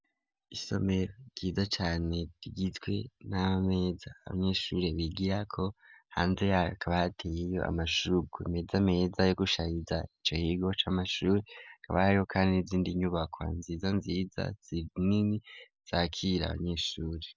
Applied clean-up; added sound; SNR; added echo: none; none; none; none.